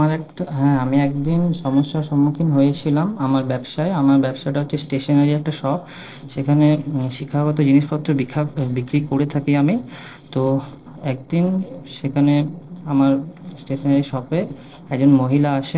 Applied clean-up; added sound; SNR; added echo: neural separator model SepFormer DNS4.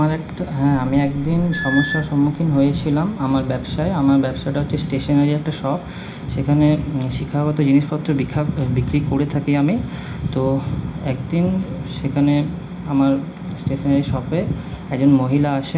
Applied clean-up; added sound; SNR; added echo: none; Squeak / Screech; 10 dB; reverberation time 0.4 s.